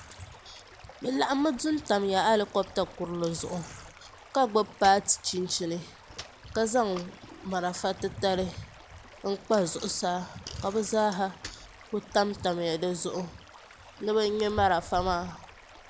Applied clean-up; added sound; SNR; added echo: none; Bicycle + Stream / Liquid; 17 dB; none.